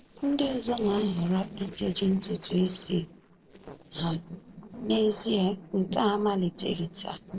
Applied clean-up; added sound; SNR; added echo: neural separator model SepFormer DNS4.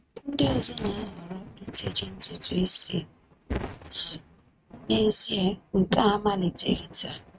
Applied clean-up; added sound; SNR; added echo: neural mask model RNNoise.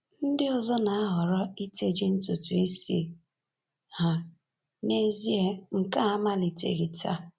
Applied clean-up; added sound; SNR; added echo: none; none; none; none.